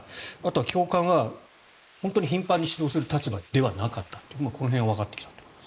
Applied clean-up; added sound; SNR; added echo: neural mask model Resemble Enhance denoiser.